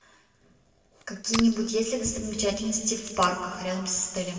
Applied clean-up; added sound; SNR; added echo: none; Packing tape, duct tape; 14 dB; reverberation time 2.1 s.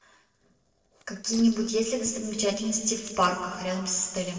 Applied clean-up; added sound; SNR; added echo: neural separator model SepFormer DNS4.